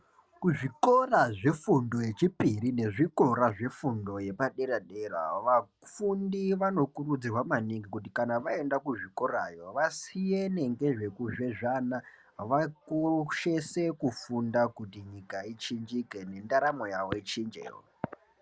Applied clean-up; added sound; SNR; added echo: none; none; none; none.